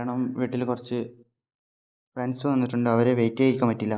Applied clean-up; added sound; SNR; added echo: neural mask model Resemble Enhance denoiser.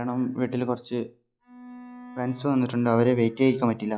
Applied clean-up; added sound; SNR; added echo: classical method log-MMSE.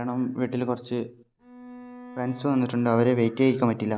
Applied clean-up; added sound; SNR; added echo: none; Bowed string instrument; 19 dB; none.